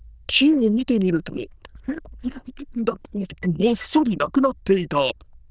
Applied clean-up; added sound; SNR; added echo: neural diffusion model UNIVERSE++.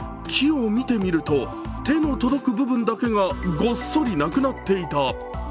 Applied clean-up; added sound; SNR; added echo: none; none; none; none.